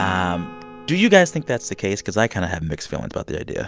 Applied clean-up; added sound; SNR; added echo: none; Acoustic guitar / Strum; 17 dB; none.